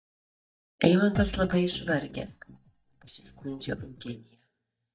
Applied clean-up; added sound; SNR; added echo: neural mask model DeepFilterNet 3.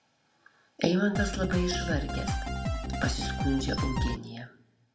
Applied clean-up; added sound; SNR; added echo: none; Drum kit; -1 dB; reverberation time 0.4 s.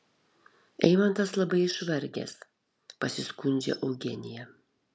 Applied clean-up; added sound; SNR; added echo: none; none; none; none.